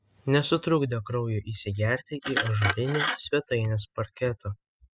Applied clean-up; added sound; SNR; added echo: classical method spectral subtraction.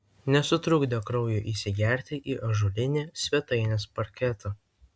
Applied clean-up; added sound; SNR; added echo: none; none; none; none.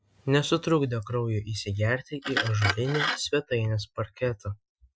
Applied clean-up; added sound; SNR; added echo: classical method Wiener filter.